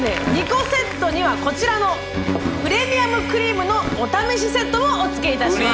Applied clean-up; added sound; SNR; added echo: none; Guitar + Bowed string instrument; 7 dB; none.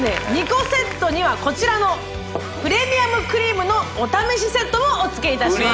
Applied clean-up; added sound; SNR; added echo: none; none; none; none.